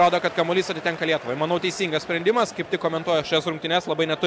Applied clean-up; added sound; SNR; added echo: none; none; none; none.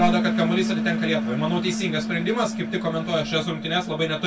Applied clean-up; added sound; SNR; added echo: none; Piano; 2 dB; reverberation time 0.1 s.